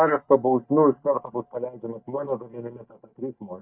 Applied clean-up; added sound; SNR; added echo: neural mask model DeepFilterNet 3.